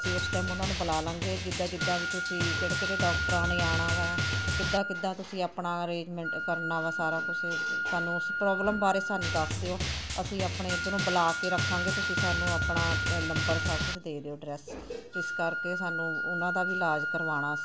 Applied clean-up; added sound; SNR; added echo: none; Wind instrument, woodwind instrument + Drum; -2 dB; none.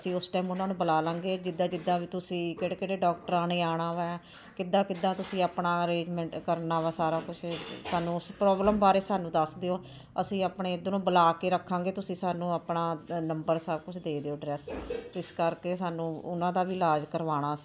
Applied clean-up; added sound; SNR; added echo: none; none; none; none.